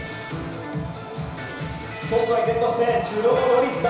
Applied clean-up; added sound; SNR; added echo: none; Electric guitar; 15 dB; reverberation time 1.0 s.